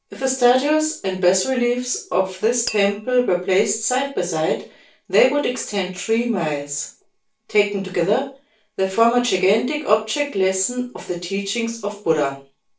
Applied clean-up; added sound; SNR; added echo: neural separator model SepFormer DNS4.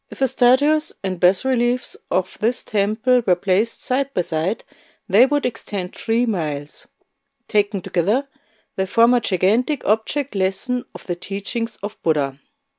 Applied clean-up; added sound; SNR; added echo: none; none; none; none.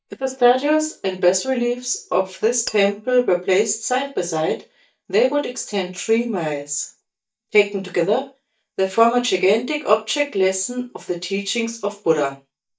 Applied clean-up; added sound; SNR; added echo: neural mask model DeepFilterNet 3.